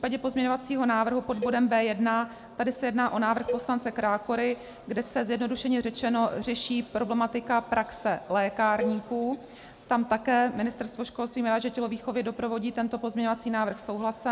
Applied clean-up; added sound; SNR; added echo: none; Cowbell; 11 dB; none.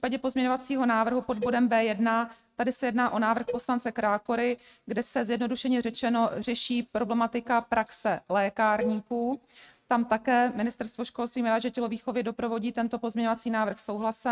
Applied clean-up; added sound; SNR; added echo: neural mask model RNNoise.